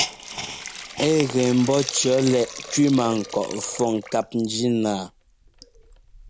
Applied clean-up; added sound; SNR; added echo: none; Hiss; 12 dB; none.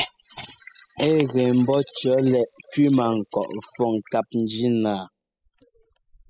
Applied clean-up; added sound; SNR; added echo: classical method spectral subtraction.